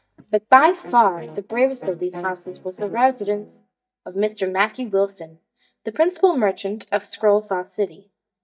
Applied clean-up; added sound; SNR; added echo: neural mask model DeepFilterNet 3.